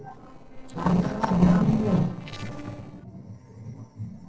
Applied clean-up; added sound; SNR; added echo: neural separator model SepFormer DNS4.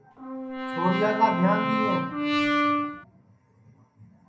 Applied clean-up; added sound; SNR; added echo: none; Brass instrument; -2 dB; reverberation time 0.6 s.